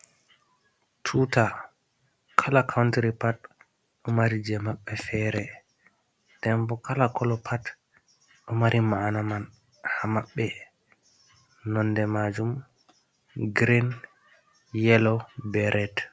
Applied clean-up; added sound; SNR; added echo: none; none; none; none.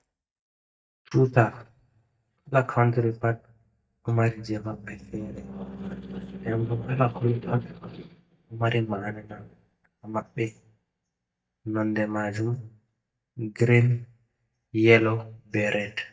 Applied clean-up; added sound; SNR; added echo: neural mask model DeepFilterNet 3.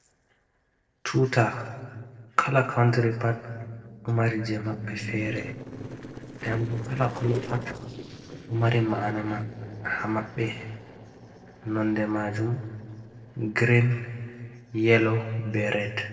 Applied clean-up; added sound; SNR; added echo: neural separator model SepFormer DNS4.